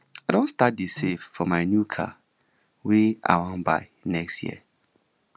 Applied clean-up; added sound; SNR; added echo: none; none; none; none.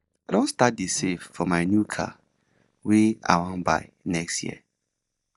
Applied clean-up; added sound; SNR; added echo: neural mask model DeepFilterNet 3.